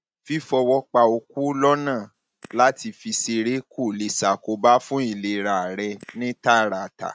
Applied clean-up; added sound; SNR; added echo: neural mask model RNNoise.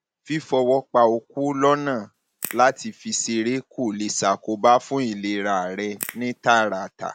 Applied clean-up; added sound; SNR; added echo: none; Crack / Crackle; 16 dB; none.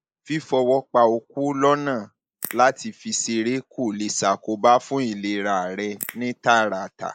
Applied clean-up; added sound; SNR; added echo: neural mask model Resemble Enhance denoiser.